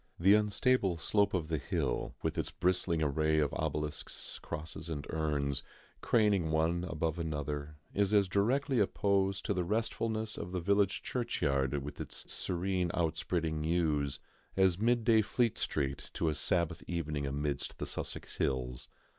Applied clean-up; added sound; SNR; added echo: none; none; none; none.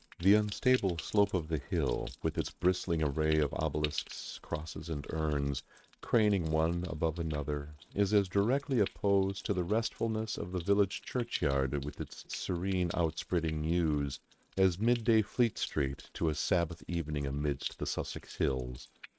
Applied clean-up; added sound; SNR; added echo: neural mask model RNNoise.